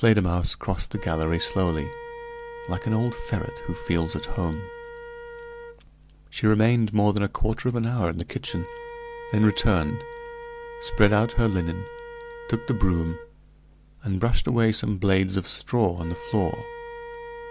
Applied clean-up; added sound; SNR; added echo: none; Wind instrument, woodwind instrument; 15 dB; none.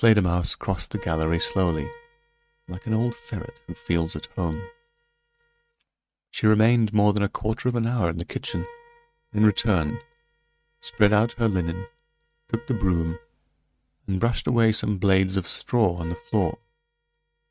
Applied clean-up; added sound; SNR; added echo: neural mask model RNNoise.